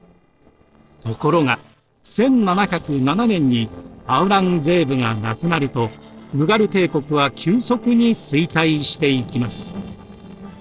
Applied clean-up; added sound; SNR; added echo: neural separator model SepFormer DNS4.